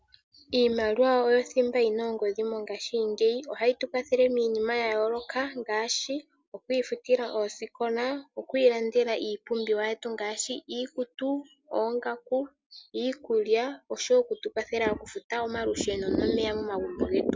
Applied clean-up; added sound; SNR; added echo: none; none; none; none.